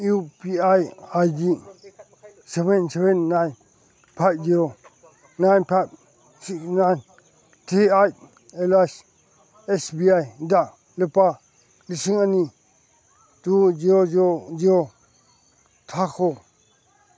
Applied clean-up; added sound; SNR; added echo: none; none; none; none.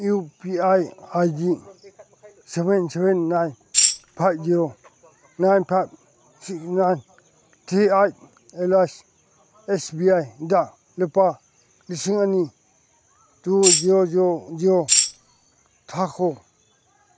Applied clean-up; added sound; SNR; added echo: none; Tambourine; -3 dB; none.